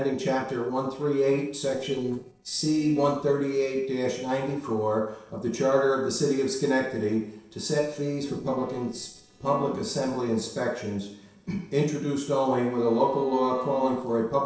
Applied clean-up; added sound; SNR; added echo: neural separator model SepFormer DNS4.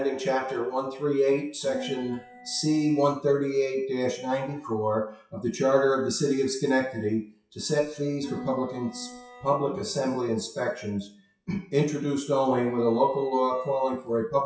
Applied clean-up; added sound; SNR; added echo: classical method WPE with log-MMSE.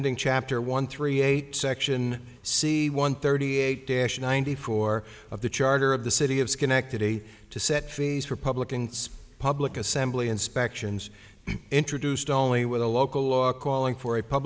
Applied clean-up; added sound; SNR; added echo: none; none; none; none.